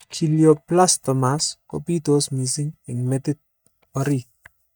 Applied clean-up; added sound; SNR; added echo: neural mask model DeepFilterNet 3.